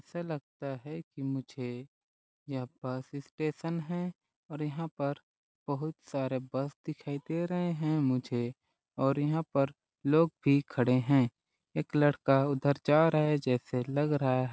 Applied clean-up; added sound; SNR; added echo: none; none; none; none.